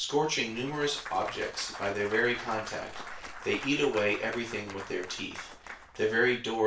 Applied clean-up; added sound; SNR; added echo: none; Applause / Cheering / Clapping; 13 dB; reverberation time 0.3 s.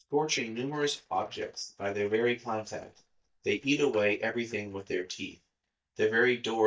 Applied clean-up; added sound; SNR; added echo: neural mask model DeepFilterNet 3.